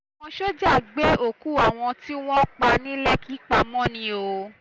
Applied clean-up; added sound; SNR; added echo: none; none; none; none.